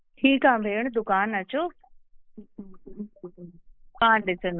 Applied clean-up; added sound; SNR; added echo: neural mask model Resemble Enhance denoiser.